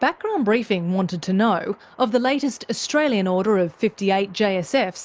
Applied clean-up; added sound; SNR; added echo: none; none; none; none.